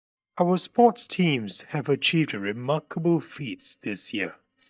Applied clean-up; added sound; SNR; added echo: neural mask model DeepFilterNet 3.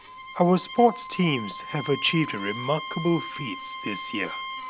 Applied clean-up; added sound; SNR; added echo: none; Bowed string instrument; 10 dB; none.